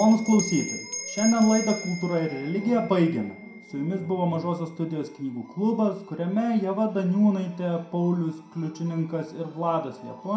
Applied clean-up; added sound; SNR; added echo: none; Bell; 15 dB; reverberation time 0.5 s.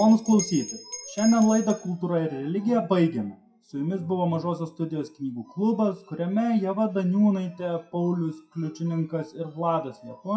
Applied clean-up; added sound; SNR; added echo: classical method WPE with log-MMSE.